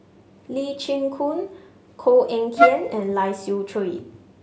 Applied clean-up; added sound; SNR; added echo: none; Wind instrument, woodwind instrument; -5 dB; none.